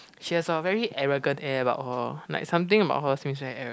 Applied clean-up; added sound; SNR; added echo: none; none; none; none.